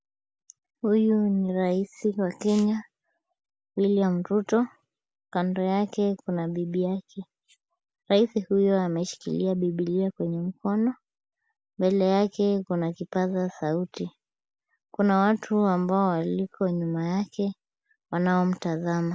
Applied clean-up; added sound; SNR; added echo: none; none; none; none.